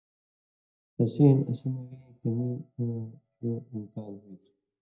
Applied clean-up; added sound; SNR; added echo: neural mask model DeepFilterNet 3.